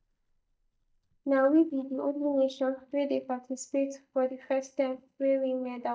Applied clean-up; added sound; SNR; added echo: neural mask model DeepFilterNet 3.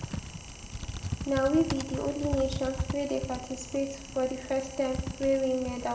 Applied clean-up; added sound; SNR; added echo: none; Typing; 7 dB; reverberation time 0.8 s.